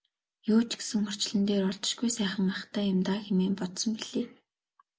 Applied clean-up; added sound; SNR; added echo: none; none; none; none.